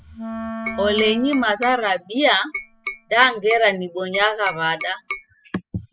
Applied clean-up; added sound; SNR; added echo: classical method spectral subtraction.